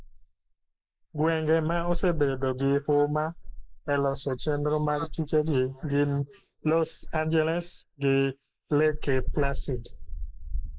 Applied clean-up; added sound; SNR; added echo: neural mask model Resemble Enhance denoiser.